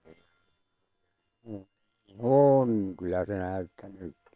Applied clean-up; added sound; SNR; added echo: neural separator model SepFormer WHAM!.